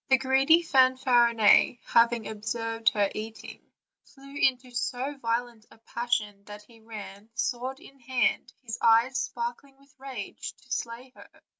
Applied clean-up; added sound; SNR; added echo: none; none; none; none.